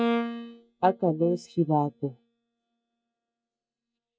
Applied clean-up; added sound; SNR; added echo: neural mask model DeepFilterNet 3.